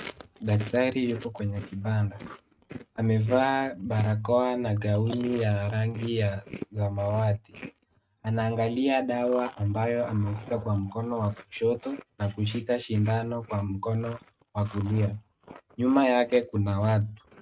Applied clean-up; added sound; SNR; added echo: neural mask model RNNoise.